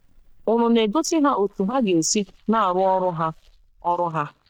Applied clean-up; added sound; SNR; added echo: neural mask model DeepFilterNet 3.